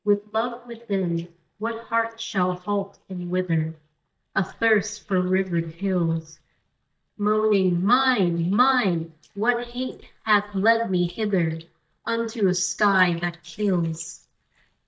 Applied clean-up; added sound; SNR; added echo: neural mask model DeepFilterNet 3.